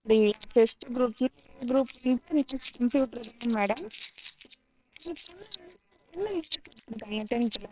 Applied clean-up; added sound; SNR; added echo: neural separator model SepFormer WHAMR!.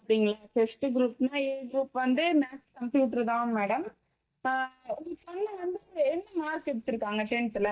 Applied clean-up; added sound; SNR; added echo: neural mask model DeepFilterNet 3.